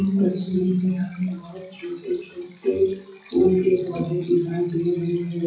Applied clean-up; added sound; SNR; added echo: classical method WPE with log-MMSE.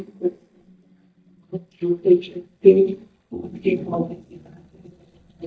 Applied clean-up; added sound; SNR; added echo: neural mask model DeepFilterNet 3.